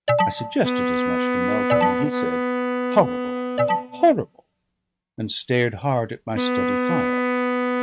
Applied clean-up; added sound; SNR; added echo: neural mask model RNNoise.